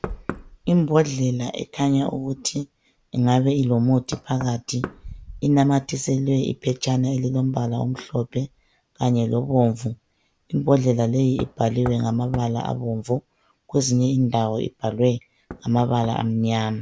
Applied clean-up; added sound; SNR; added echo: none; Knock; 19 dB; none.